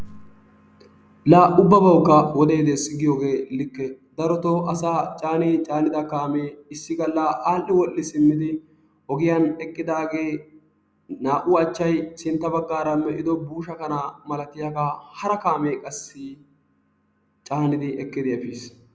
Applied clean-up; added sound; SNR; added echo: none; none; none; none.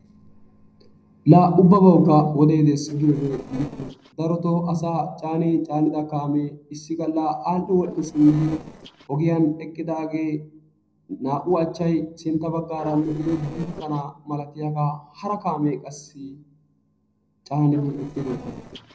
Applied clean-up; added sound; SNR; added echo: neural separator model SepFormer DNS4.